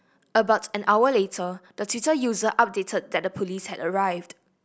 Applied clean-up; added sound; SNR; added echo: none; none; none; none.